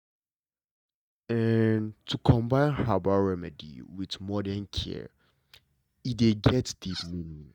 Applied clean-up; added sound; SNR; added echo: neural mask model DeepFilterNet 3.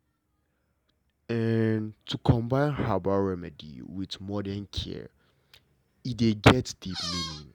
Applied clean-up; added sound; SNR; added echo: none; Squeak; 7 dB; none.